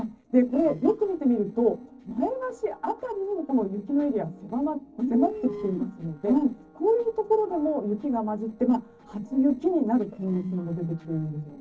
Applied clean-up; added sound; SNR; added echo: neural separator model SepFormer DNS4.